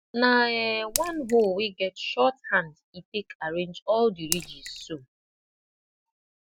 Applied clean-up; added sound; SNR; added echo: none; Raindrop / Splash, splatter; 8 dB; none.